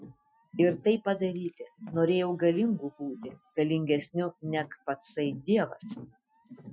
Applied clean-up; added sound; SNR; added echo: classical method Wiener filter.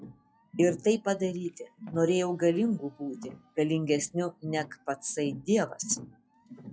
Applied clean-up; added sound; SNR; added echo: classical method log-MMSE.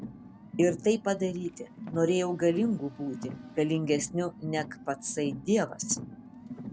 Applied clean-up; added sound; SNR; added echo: none; Car; 13 dB; none.